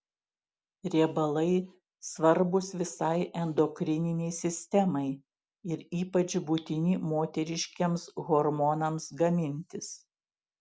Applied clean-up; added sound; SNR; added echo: none; none; none; none.